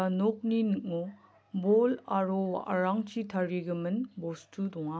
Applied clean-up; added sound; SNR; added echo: none; none; none; none.